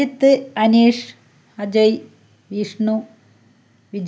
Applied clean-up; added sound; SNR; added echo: none; none; none; none.